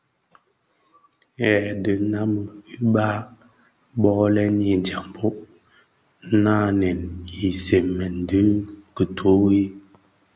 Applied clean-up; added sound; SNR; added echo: none; none; none; none.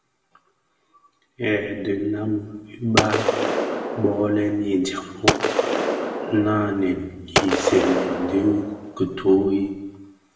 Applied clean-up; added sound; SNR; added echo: none; Gunshot, gunfire; 0 dB; reverberation time 1.0 s.